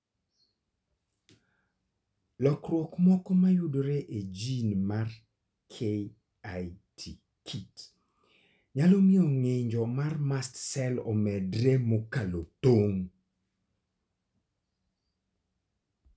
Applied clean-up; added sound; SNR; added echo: none; none; none; none.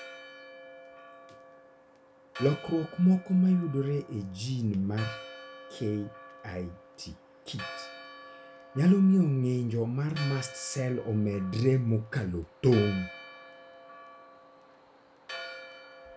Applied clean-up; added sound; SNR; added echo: none; Church bell; 16 dB; none.